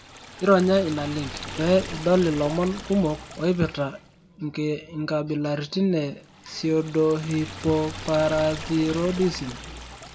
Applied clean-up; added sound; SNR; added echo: none; Liquid; 14 dB; reverberation time 0.9 s.